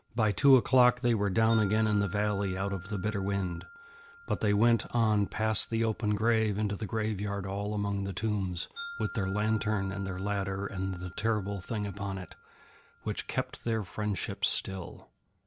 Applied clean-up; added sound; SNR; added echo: none; Wind chime; 19 dB; none.